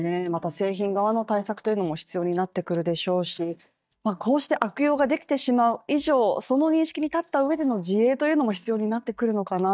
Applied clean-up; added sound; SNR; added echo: neural mask model DeepFilterNet 3.